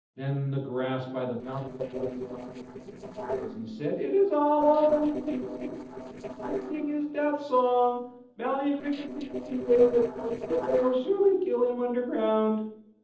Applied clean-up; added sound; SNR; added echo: neural separator model SepFormer DNS4.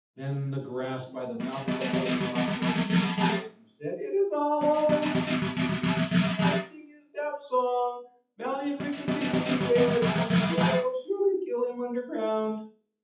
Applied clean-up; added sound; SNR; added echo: classical method WPE with log-MMSE.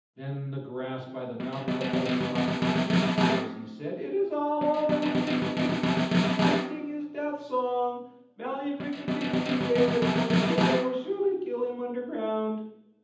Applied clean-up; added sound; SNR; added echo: none; Snare drum; -3 dB; reverberation time 0.8 s.